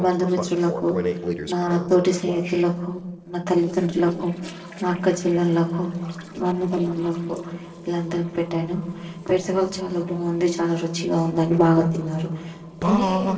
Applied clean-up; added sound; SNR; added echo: neural separator model SepFormer DNS4.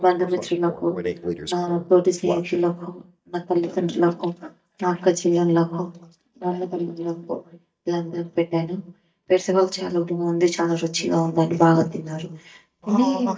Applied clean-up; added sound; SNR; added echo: neural mask model DeepFilterNet 3.